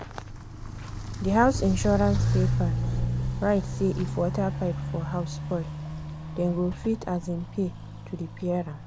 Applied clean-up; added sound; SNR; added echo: none; Walk, footsteps; 2 dB; none.